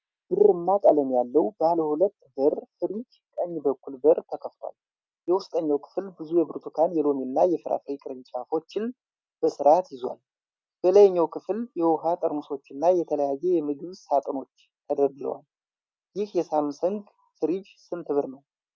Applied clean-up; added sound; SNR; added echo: none; none; none; none.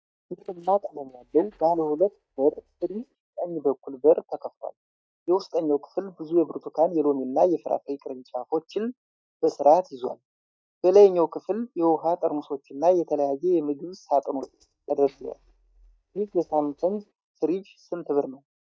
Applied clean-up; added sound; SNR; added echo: neural mask model DeepFilterNet 3.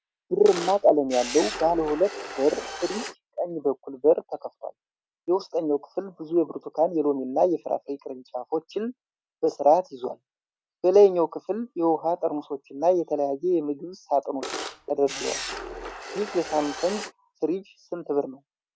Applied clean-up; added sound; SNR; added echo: none; Camera; 10 dB; none.